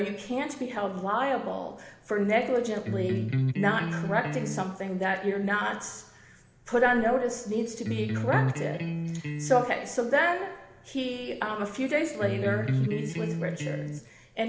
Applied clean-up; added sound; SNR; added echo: none; Electric guitar; 1 dB; reverberation time 1.0 s.